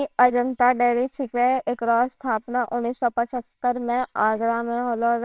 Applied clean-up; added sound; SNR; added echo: neural separator model SepFormer WHAMR!.